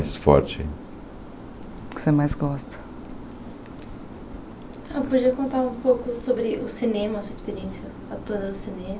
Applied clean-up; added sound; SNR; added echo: none; none; none; none.